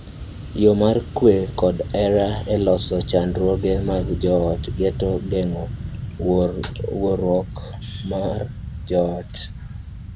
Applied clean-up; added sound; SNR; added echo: none; Fixed-wing aircraft, airplane; 9 dB; none.